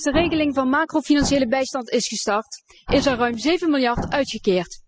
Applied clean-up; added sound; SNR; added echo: classical method spectral subtraction.